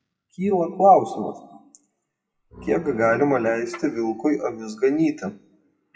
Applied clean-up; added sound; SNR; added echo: classical method WPE with log-MMSE.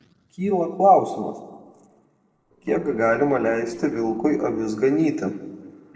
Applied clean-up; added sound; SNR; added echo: neural separator model SepFormer DNS4.